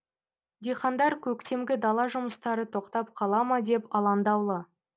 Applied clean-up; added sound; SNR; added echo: none; none; none; none.